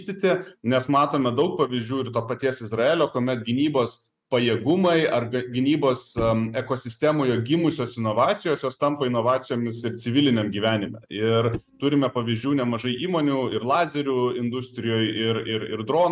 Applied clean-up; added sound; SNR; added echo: neural mask model RNNoise.